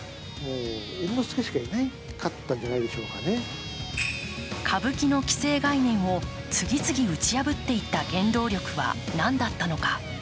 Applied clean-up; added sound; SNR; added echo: none; Squeak; 17 dB; none.